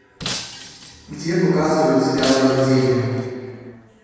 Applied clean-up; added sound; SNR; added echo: none; Shatter; 14 dB; reverberation time 2.1 s.